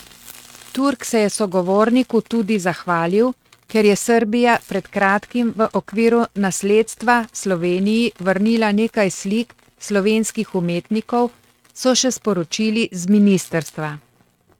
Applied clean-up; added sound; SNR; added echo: neural mask model RNNoise.